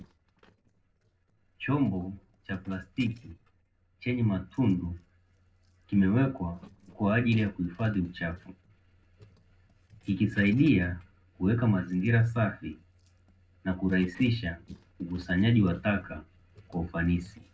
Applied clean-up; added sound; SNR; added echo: neural separator model SepFormer DNS4.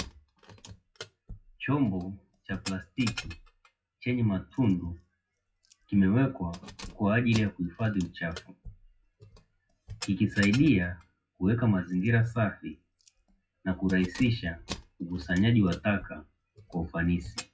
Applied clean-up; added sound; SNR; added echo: classical method WPE with log-MMSE.